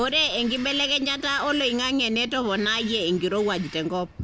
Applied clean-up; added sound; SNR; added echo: none; Bird vocalization, bird call, bird song; 18 dB; none.